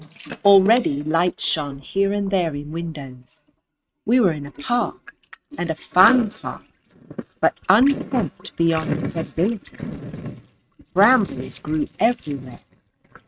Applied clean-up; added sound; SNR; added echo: neural mask model RNNoise.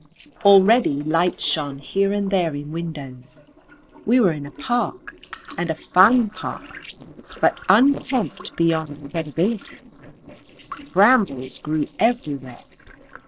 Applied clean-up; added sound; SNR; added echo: neural separator model SepFormer DNS4.